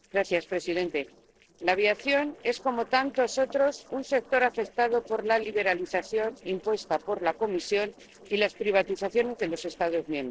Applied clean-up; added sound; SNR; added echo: neural separator model SepFormer DNS4.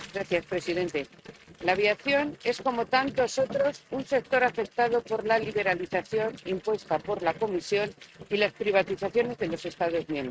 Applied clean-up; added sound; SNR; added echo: neural mask model RNNoise.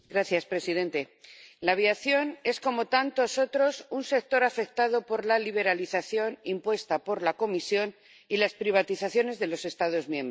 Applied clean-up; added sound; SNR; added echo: none; none; none; none.